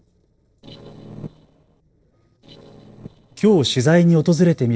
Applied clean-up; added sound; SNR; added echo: neural separator model SepFormer DNS4.